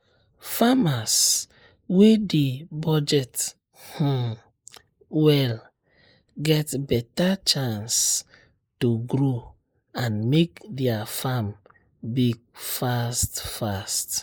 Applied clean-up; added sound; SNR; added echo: neural mask model Resemble Enhance denoiser.